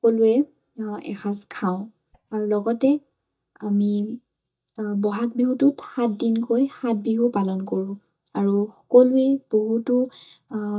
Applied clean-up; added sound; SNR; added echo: neural mask model DeepFilterNet 3.